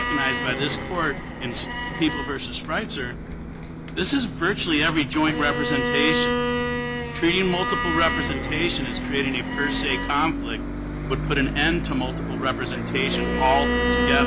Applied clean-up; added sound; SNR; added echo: none; Bus + Bowed string instrument; 1 dB; none.